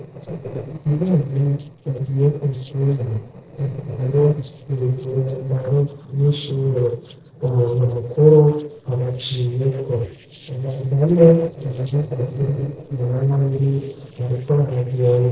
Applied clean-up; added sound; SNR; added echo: neural separator model SepFormer DNS4.